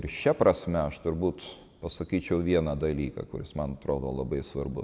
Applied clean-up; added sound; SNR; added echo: none; none; none; none.